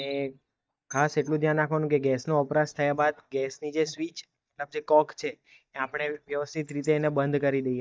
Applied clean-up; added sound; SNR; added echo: neural mask model DeepFilterNet 3.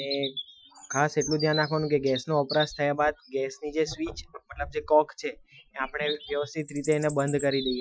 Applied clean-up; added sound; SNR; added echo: classical method Wiener filter.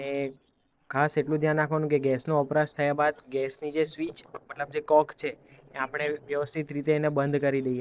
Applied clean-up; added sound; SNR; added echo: neural separator model SepFormer DNS4.